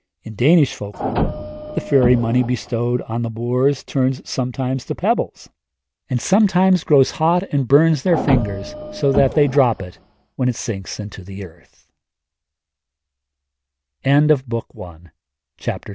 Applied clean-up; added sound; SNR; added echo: none; Printer; 6 dB; none.